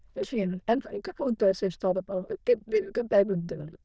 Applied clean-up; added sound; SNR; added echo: neural diffusion model UNIVERSE++.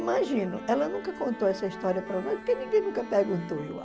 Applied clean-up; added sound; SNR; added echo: none; Wind instrument, woodwind instrument + Bowed string instrument; 13 dB; none.